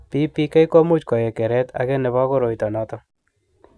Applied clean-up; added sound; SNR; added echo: none; none; none; none.